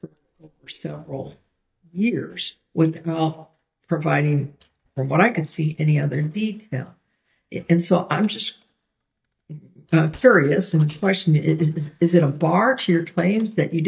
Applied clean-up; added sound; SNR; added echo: neural mask model DeepFilterNet 3.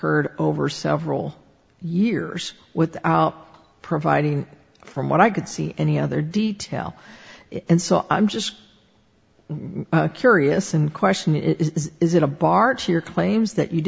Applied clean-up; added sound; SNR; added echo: none; none; none; none.